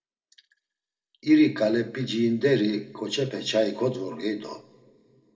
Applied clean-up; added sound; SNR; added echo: none; none; none; reverberation time 1.8 s.